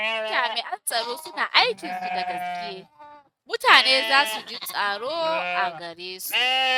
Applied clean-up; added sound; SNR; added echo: neural mask model RNNoise.